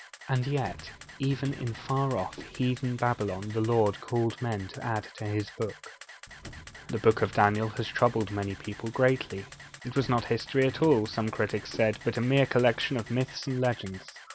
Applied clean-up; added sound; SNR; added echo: none; Subway, metro, underground + Camera; 17 dB; none.